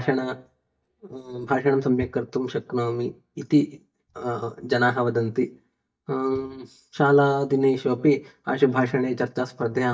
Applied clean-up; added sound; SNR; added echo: neural mask model DeepFilterNet 3.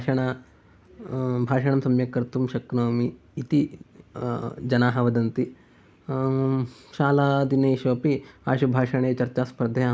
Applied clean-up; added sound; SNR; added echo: none; none; none; none.